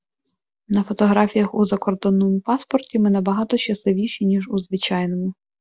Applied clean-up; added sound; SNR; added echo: none; none; none; none.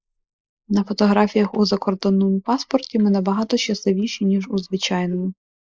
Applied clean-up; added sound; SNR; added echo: neural mask model Resemble Enhance denoiser.